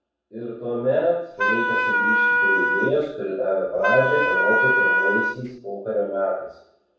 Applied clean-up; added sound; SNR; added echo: none; Wind instrument, woodwind instrument; -4 dB; reverberation time 0.7 s.